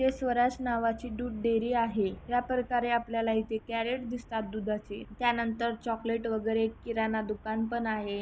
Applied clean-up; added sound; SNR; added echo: none; Traffic noise, roadway noise; 20 dB; none.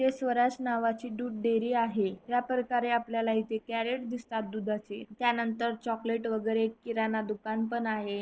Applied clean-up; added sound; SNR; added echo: neural separator model SepFormer DNS4.